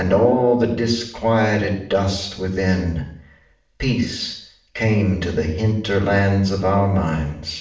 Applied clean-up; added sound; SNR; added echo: none; none; none; reverberation time 0.6 s.